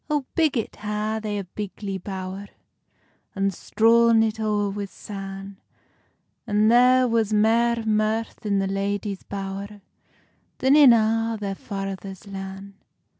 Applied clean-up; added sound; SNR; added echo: none; none; none; none.